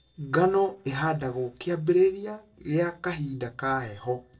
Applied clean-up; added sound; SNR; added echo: neural separator model SepFormer DNS4.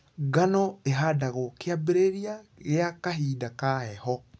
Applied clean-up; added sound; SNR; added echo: none; none; none; none.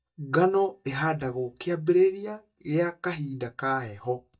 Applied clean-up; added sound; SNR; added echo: neural mask model DeepFilterNet 3.